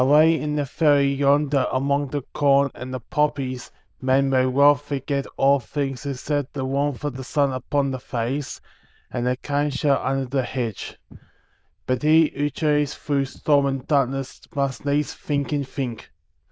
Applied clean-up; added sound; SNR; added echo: neural diffusion model UNIVERSE++.